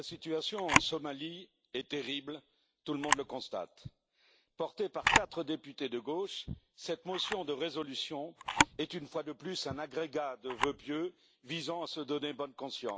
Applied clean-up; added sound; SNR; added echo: none; Camera; 0 dB; none.